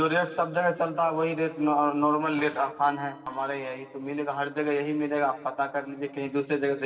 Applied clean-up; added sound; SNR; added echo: neural separator model SepFormer DNS4.